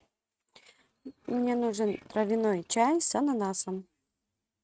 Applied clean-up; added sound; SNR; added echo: neural mask model RNNoise.